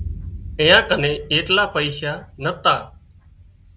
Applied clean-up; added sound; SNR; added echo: none; Boom; 15 dB; none.